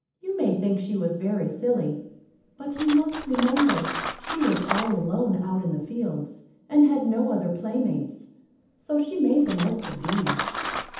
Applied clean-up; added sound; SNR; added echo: none; Cutlery, silverware; 10 dB; reverberation time 0.8 s.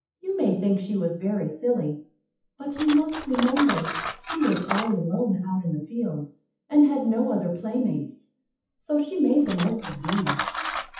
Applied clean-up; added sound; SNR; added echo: classical method WPE with log-MMSE.